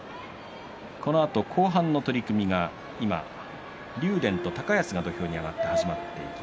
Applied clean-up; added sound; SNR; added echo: none; none; none; none.